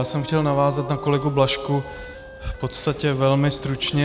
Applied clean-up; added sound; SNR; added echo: none; Wind instrument, woodwind instrument; 15 dB; none.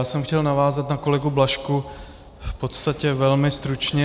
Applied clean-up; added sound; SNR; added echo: none; none; none; none.